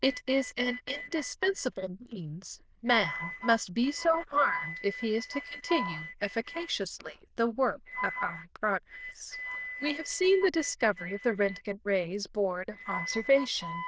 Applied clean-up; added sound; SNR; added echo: neural diffusion model UNIVERSE++.